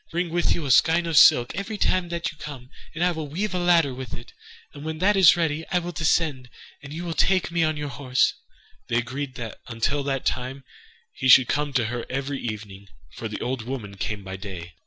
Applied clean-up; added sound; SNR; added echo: none; none; none; none.